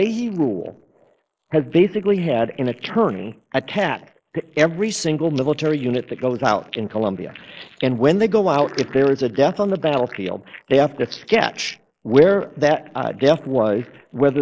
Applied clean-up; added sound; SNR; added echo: neural mask model Resemble Enhance denoiser.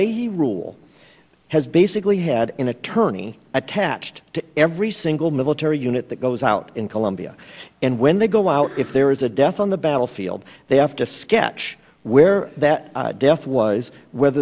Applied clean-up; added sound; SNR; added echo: none; none; none; none.